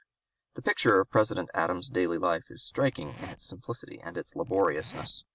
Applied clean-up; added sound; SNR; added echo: none; Zipper (clothing); 19 dB; none.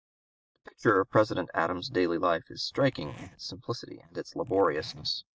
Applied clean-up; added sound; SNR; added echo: neural mask model DeepFilterNet 3.